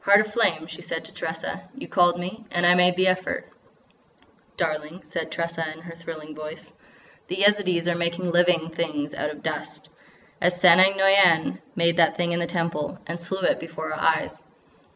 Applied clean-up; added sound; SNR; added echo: none; none; none; none.